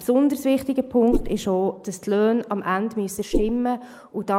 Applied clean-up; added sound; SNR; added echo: neural mask model Resemble Enhance denoiser.